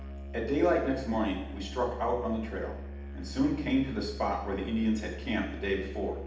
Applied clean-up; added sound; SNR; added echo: none; Musical instrument; 9 dB; reverberation time 0.8 s.